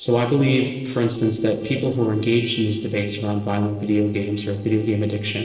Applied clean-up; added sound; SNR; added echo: neural separator model SepFormer DNS4.